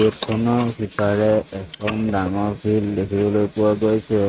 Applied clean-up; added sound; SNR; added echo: neural mask model RNNoise.